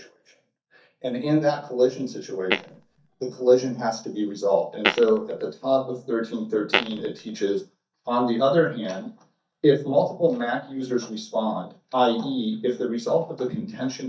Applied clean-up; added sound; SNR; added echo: neural mask model DeepFilterNet 3.